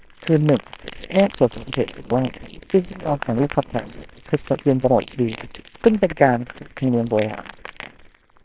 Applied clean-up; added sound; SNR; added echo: neural separator model SepFormer WHAMR!.